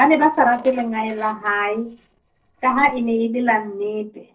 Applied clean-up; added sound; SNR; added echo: neural separator model SepFormer DNS4.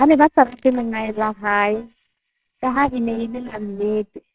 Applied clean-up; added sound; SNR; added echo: neural separator model SepFormer WHAMR!.